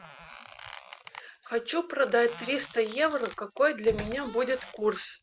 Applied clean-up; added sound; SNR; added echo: none; Squeak + Slam; 17 dB; none.